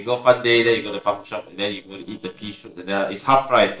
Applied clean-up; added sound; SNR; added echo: neural separator model SepFormer DNS4.